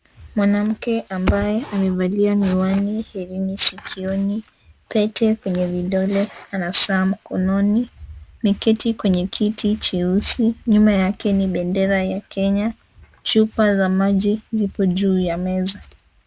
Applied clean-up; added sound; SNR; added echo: none; none; none; none.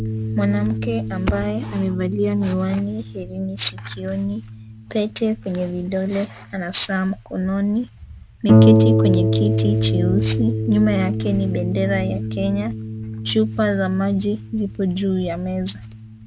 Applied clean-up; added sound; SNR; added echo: none; Harp; 0 dB; none.